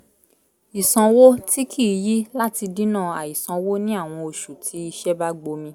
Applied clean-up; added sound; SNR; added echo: none; none; none; none.